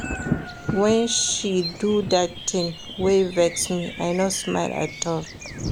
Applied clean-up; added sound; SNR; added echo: none; Bird vocalization, bird call, bird song + Thunder; 8 dB; none.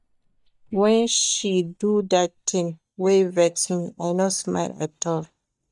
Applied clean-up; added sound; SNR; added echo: neural mask model DeepFilterNet 3.